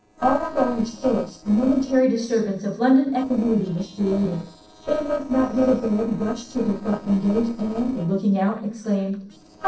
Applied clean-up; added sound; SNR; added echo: neural separator model SepFormer DNS4.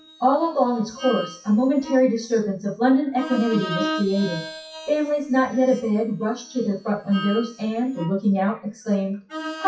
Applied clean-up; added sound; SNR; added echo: classical method WPE with log-MMSE.